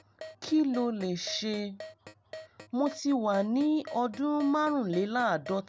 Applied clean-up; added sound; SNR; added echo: none; Keyboard (musical); 18 dB; none.